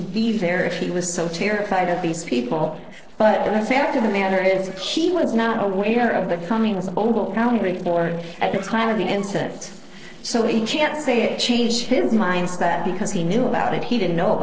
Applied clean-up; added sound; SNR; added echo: neural separator model SepFormer DNS4.